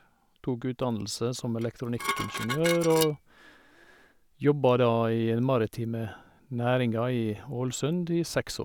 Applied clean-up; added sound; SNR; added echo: none; Dishes, pots, and pans; 6 dB; none.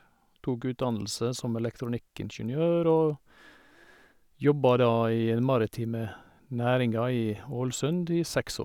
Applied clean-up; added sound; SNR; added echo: none; none; none; none.